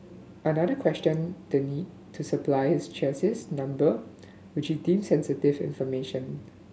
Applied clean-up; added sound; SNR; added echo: none; none; none; none.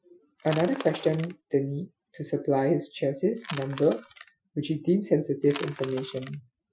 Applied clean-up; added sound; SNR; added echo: classical method Wiener filter.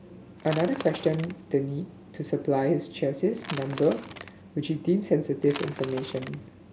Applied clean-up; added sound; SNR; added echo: none; Crackle / Crushing / Wood; 11 dB; none.